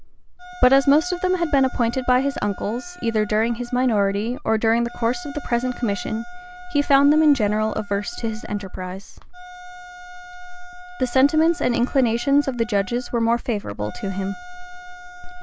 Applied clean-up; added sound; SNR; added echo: none; Wind instrument, woodwind instrument; 19 dB; none.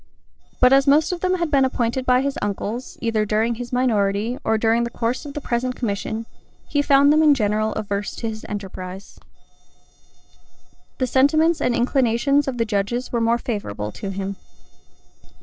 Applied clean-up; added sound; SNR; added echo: neural separator model SepFormer DNS4.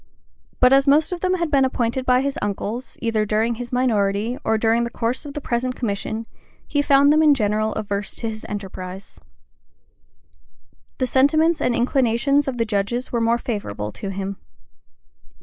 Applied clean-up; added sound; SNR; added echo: neural mask model Resemble Enhance denoiser.